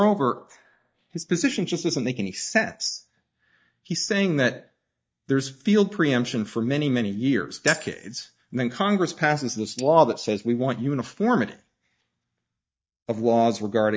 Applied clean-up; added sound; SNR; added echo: neural mask model DeepFilterNet 3.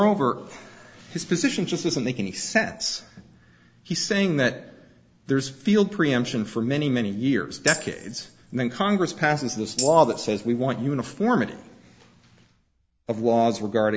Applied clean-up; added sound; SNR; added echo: none; Tambourine; 10 dB; none.